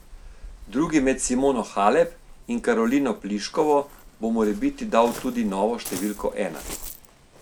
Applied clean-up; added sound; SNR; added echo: none; Waves, surf; 17 dB; none.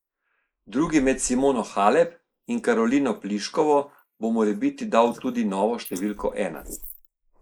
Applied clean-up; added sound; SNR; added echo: neural mask model Resemble Enhance denoiser.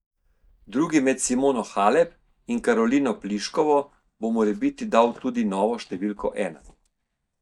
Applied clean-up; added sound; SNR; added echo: neural mask model DeepFilterNet 3.